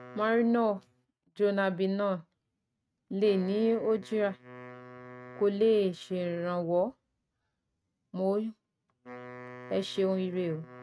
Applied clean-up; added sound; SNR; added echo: neural mask model RNNoise.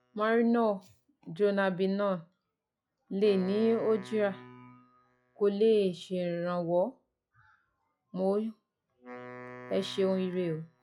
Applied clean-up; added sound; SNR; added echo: classical method log-MMSE.